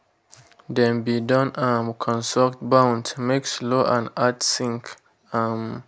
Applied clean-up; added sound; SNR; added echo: none; none; none; none.